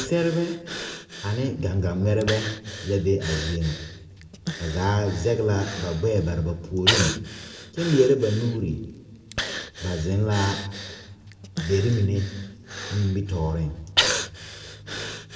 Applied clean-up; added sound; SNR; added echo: none; Breathing; 7 dB; reverberation time 1.4 s.